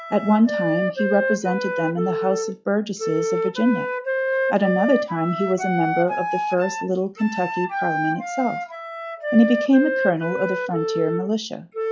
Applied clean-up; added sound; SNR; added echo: classical method log-MMSE.